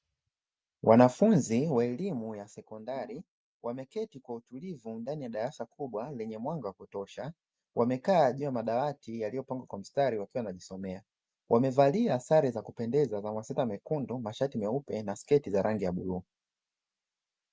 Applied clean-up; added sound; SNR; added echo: none; none; none; none.